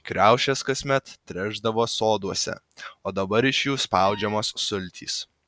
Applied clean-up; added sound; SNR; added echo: none; Wind instrument, woodwind instrument; 17 dB; none.